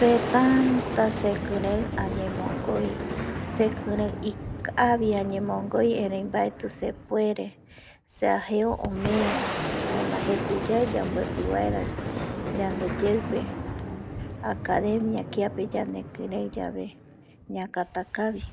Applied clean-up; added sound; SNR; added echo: none; Boom; 5 dB; none.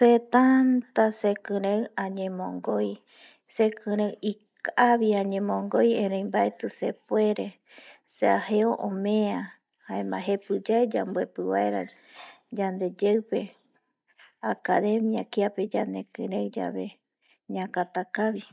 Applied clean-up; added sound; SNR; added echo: none; none; none; none.